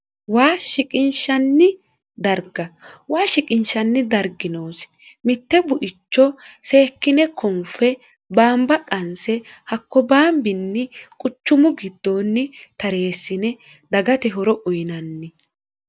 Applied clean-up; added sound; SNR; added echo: none; none; none; none.